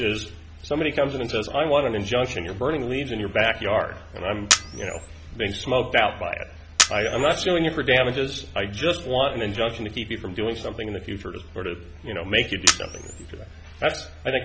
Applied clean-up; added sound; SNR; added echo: none; Camera; 2 dB; none.